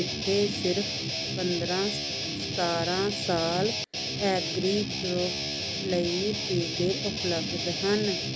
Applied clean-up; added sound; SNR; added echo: none; Guitar; 1 dB; none.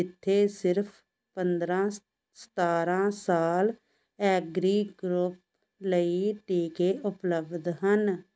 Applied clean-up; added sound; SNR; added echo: none; none; none; none.